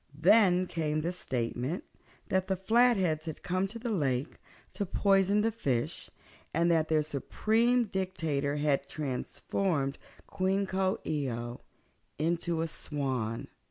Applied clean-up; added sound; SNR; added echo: none; none; none; none.